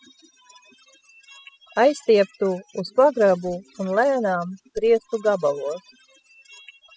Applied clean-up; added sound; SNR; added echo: classical method spectral subtraction.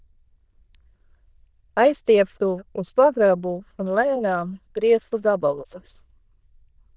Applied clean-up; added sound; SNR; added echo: neural diffusion model UNIVERSE++.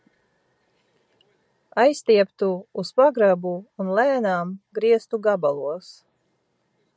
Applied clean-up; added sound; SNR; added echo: none; none; none; none.